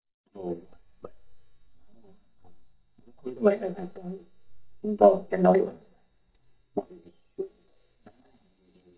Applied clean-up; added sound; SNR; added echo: neural mask model DeepFilterNet 3.